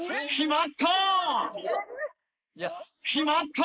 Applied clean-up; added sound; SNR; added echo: neural mask model Resemble Enhance denoiser.